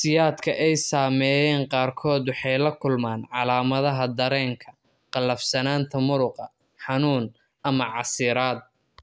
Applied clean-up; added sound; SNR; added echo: none; none; none; none.